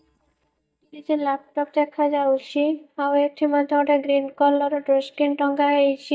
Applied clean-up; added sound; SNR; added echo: neural mask model DeepFilterNet 3.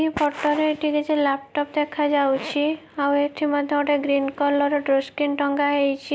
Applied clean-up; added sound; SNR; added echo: none; none; none; none.